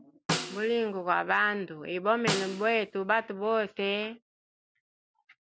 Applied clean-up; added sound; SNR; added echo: none; Snare drum; 7 dB; none.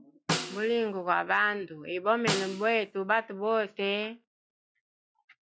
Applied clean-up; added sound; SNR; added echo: classical method log-MMSE.